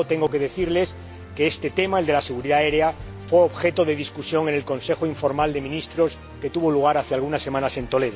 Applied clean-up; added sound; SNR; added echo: none; Musical instrument; 17 dB; none.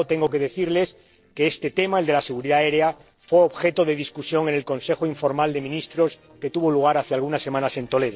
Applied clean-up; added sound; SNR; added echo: neural separator model SepFormer DNS4.